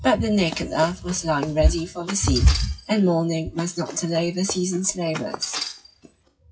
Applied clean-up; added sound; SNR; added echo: classical method WPE with log-MMSE.